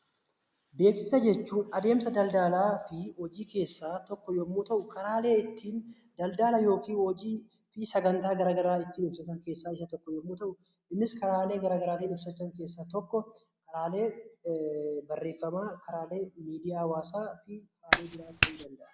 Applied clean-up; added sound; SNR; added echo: none; Clapping; -3 dB; none.